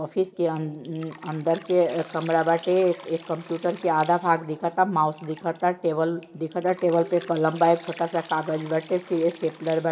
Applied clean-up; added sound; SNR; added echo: none; Drip; 20 dB; reverberation time 2.3 s.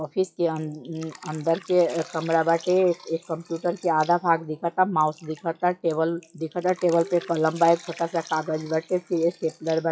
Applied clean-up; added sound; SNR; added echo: classical method WPE with log-MMSE.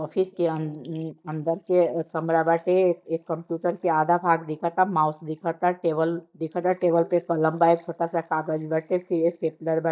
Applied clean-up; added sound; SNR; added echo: neural mask model DeepFilterNet 3.